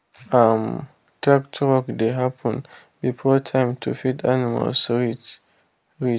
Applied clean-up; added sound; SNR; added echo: none; none; none; none.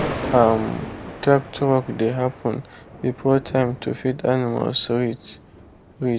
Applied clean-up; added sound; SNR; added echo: none; Thunder; 12 dB; none.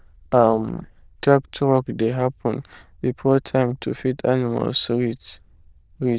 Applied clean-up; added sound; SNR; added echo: neural diffusion model UNIVERSE++.